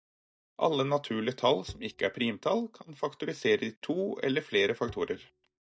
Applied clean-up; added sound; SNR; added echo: neural mask model DeepFilterNet 3.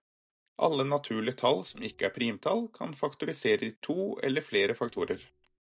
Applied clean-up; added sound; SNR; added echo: neural separator model SepFormer DNS4.